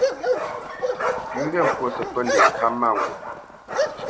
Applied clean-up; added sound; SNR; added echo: none; Bark; -4 dB; none.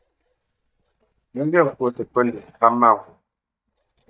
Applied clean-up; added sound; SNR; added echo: neural mask model DeepFilterNet 3.